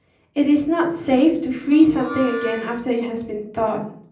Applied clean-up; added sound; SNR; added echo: none; Harmonica; 15 dB; reverberation time 0.6 s.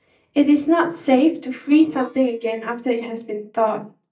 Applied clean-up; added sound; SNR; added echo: neural mask model DeepFilterNet 3.